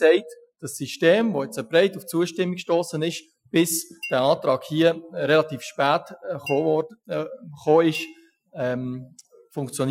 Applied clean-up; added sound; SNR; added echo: classical method Wiener filter.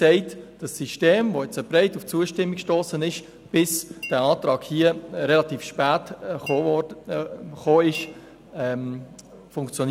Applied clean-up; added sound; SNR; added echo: none; Chink, clink; 19 dB; none.